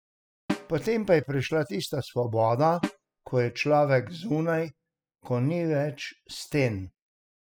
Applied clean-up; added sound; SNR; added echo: classical method spectral subtraction.